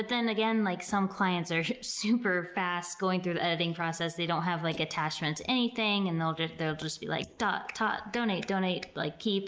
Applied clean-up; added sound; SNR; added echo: neural mask model Resemble Enhance denoiser.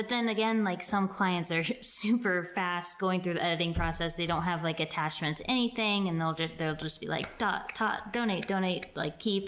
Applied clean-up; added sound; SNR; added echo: none; none; none; none.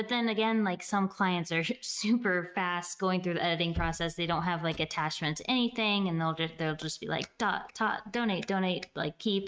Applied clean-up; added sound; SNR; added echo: neural mask model RNNoise.